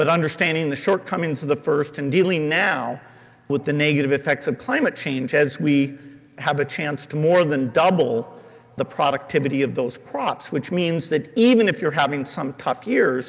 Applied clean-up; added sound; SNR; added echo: none; none; none; none.